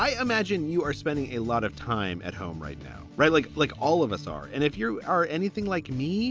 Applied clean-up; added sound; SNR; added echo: none; none; none; none.